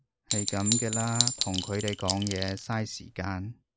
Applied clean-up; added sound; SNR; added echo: none; Chink, clink; 0 dB; none.